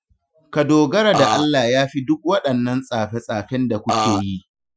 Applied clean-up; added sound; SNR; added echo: classical method Wiener filter.